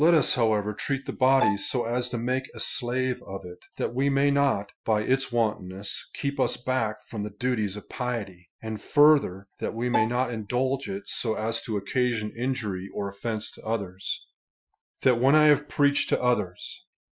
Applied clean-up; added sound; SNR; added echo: classical method Wiener filter.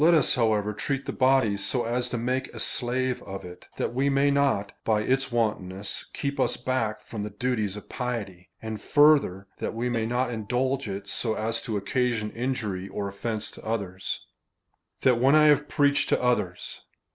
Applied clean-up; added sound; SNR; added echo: neural separator model SepFormer DNS4.